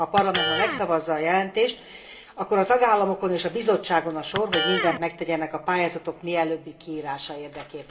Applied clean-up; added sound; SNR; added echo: none; Electric guitar; 7 dB; reverberation time 1.7 s.